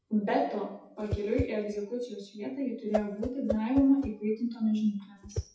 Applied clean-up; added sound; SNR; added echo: classical method WPE with log-MMSE.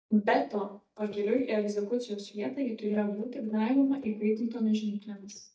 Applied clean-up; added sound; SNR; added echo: neural mask model DeepFilterNet 3.